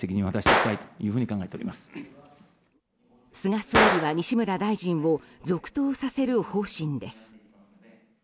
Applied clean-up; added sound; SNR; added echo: none; Gunshot, gunfire; 3 dB; none.